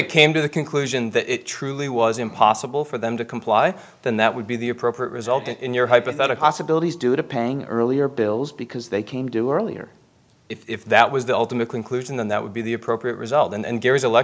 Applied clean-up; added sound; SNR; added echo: none; none; none; none.